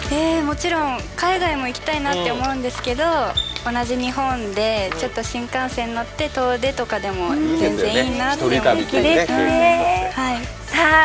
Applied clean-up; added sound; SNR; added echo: none; none; none; none.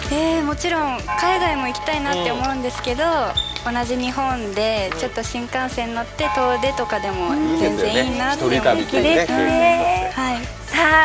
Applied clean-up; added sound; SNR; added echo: none; Gong; 13 dB; none.